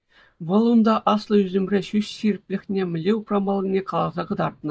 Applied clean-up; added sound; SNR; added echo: neural mask model DeepFilterNet 3.